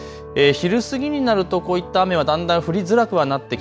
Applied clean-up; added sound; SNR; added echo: none; none; none; none.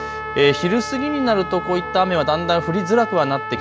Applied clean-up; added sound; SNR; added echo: none; Trumpet; 9 dB; none.